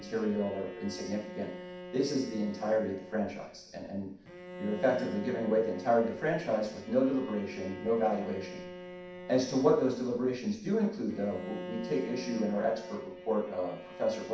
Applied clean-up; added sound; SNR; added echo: none; Bowed string instrument; 13 dB; reverberation time 0.6 s.